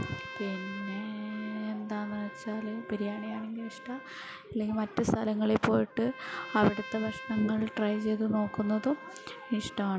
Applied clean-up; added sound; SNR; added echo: none; Trumpet; 15 dB; none.